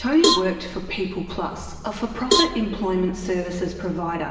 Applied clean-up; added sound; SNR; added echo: none; Cowbell; 3 dB; reverberation time 1.3 s.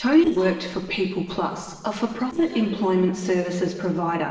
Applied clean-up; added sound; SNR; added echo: neural separator model SepFormer DNS4.